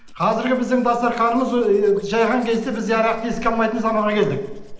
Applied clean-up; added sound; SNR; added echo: none; Domestic sounds, home sounds; 17 dB; reverberation time 0.9 s.